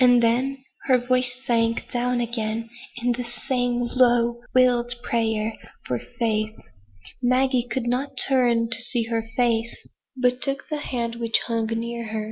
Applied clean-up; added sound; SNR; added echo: none; none; none; none.